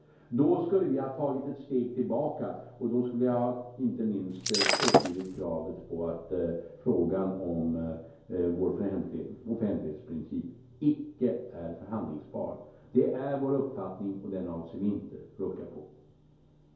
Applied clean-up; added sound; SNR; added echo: none; Shatter; -4 dB; reverberation time 2.4 s.